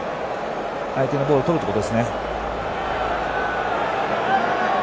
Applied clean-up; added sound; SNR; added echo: none; Rain; 18 dB; none.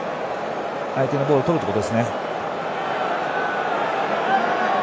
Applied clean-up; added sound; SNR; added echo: none; none; none; none.